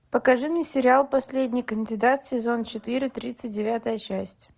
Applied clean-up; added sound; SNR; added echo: none; none; none; none.